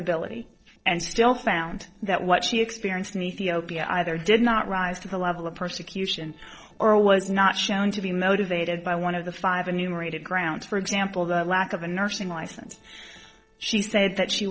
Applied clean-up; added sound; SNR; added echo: neural separator model SepFormer DNS4.